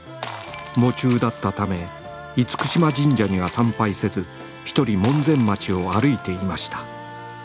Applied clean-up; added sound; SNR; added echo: none; Shatter; 14 dB; none.